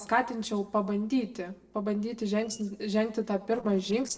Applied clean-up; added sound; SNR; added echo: neural separator model SepFormer DNS4.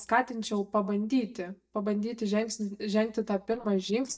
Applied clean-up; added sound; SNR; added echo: neural mask model DeepFilterNet 3.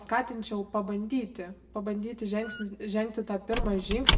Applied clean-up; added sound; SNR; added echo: none; Squeak / Wood; 1 dB; reverberation time 0.6 s.